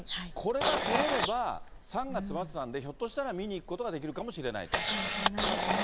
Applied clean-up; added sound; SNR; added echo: none; Camera + Bird vocalization, bird call, bird song; -3 dB; none.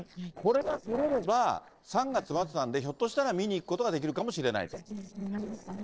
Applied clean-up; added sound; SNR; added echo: neural separator model SepFormer DNS4.